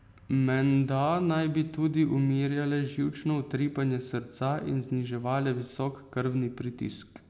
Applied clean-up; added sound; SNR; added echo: none; none; none; none.